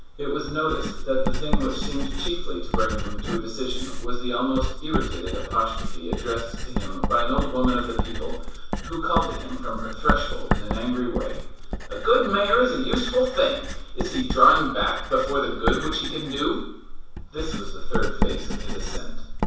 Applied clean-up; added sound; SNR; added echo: none; Writing; 0 dB; reverberation time 0.7 s.